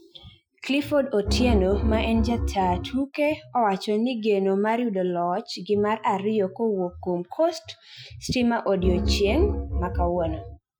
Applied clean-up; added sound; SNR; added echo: classical method Wiener filter.